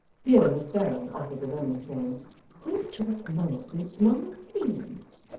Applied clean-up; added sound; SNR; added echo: neural separator model SepFormer DNS4.